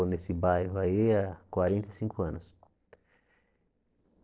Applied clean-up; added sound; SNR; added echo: neural separator model SepFormer DNS4.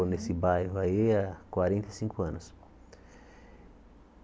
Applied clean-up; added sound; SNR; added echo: none; none; none; none.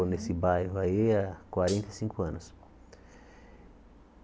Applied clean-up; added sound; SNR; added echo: none; Hi-hat; 12 dB; none.